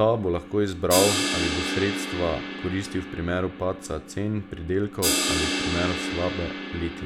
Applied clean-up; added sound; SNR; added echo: none; Crash cymbal; 2 dB; none.